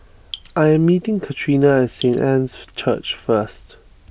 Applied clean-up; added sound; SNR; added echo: none; Drip; 17 dB; none.